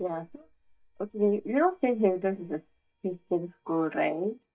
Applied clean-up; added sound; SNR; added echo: neural mask model DeepFilterNet 3.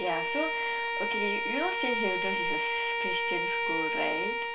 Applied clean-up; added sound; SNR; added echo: none; Bowed string instrument; -4 dB; reverberation time 0.2 s.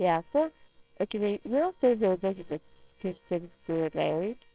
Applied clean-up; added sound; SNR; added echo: neural separator model SepFormer WHAMR!.